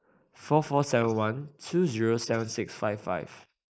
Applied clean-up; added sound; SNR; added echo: neural mask model Resemble Enhance denoiser.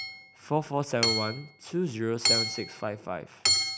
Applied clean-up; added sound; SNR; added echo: none; Hammer / Chink, clink; -1 dB; none.